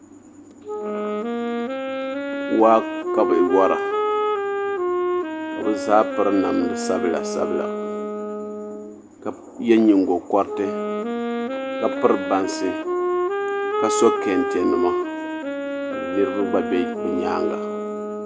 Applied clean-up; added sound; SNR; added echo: none; Wind instrument, woodwind instrument; 2 dB; none.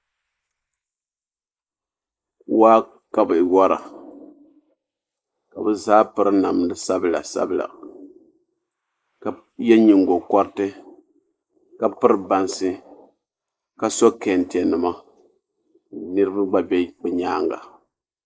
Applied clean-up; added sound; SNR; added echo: neural mask model Resemble Enhance denoiser.